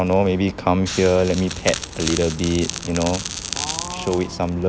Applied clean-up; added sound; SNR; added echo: none; Crackle; 10 dB; none.